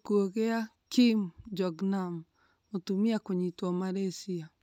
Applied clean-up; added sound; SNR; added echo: none; none; none; none.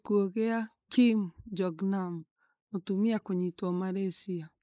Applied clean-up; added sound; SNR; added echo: neural mask model Resemble Enhance denoiser.